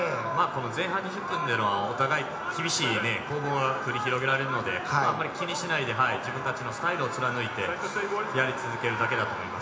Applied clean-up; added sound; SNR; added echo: none; none; none; reverberation time 0.8 s.